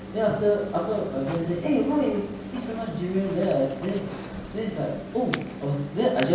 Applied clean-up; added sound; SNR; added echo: none; Alarm; 10 dB; reverberation time 0.9 s.